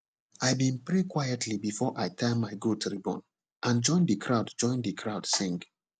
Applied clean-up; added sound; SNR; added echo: none; none; none; none.